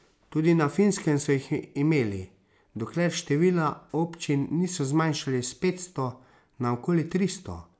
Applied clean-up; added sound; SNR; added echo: none; none; none; none.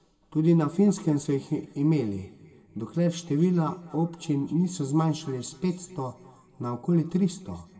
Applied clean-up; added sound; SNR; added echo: none; none; none; reverberation time 1.7 s.